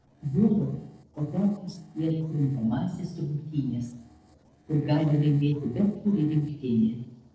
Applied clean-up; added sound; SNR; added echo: neural separator model SepFormer DNS4.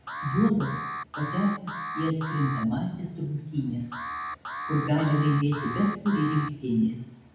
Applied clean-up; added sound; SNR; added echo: none; Alarm; 8 dB; reverberation time 0.8 s.